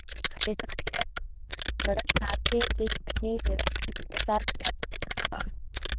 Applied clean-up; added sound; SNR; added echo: neural diffusion model UNIVERSE++.